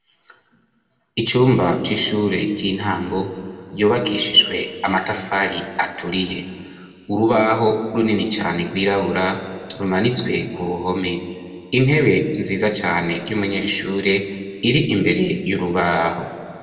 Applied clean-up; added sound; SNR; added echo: none; none; none; reverberation time 1.6 s.